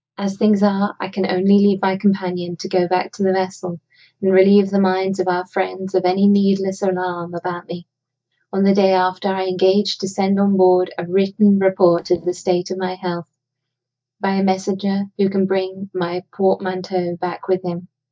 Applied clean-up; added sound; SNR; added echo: neural mask model DeepFilterNet 3.